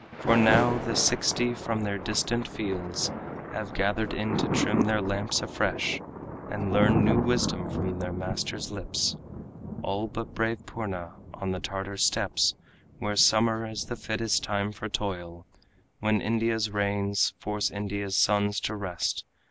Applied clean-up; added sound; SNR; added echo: none; Thunder; 6 dB; none.